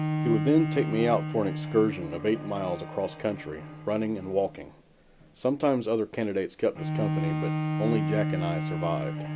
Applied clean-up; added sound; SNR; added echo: none; Bowed string instrument; 3 dB; none.